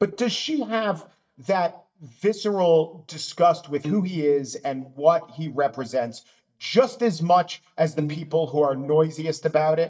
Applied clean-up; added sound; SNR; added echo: neural mask model DeepFilterNet 3.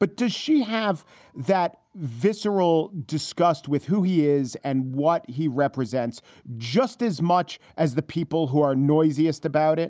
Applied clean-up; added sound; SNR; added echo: none; none; none; none.